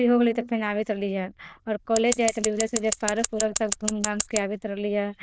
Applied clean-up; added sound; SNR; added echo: neural diffusion model UNIVERSE++.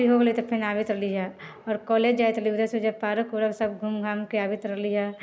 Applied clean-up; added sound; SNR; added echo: none; none; none; none.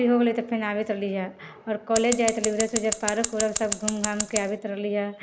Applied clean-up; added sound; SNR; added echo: none; Scissors; 4 dB; none.